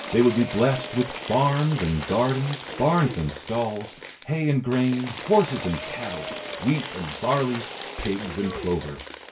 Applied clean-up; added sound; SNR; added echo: none; Applause / Crowd / Cheering; 11 dB; reverberation time 0.2 s.